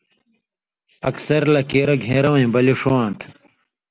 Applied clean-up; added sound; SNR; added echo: none; none; none; none.